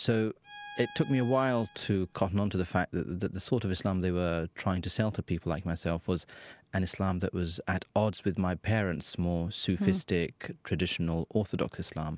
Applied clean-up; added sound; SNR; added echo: none; Bowed string instrument; 19 dB; none.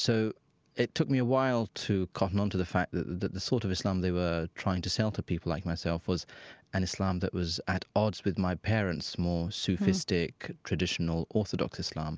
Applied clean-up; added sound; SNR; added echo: none; none; none; none.